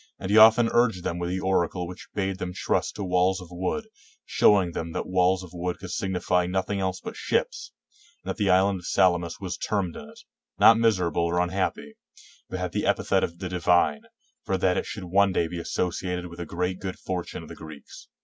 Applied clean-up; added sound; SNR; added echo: none; none; none; none.